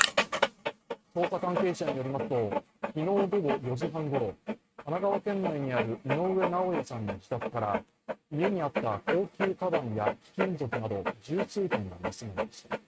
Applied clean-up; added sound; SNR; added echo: neural mask model RNNoise.